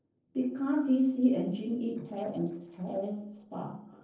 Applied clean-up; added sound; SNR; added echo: neural separator model SepFormer DNS4.